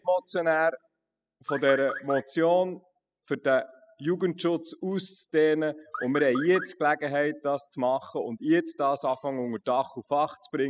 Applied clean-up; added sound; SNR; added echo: classical method spectral subtraction.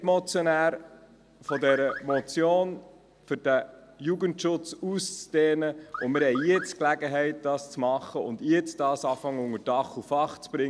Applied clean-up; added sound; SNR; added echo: none; Car; 11 dB; none.